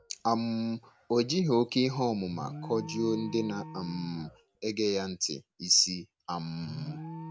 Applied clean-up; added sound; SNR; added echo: none; Alarm; 15 dB; none.